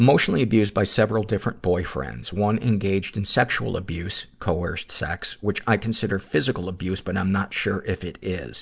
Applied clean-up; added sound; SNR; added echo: none; none; none; none.